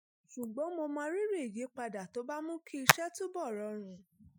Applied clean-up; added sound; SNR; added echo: classical method Wiener filter.